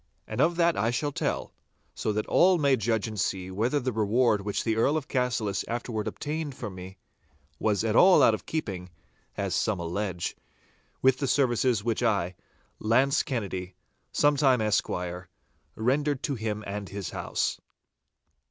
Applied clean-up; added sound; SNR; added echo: none; none; none; none.